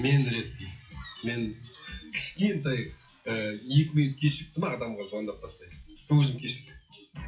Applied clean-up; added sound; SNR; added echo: classical method WPE with log-MMSE.